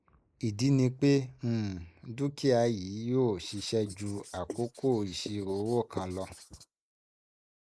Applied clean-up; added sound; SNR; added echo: neural mask model Resemble Enhance denoiser.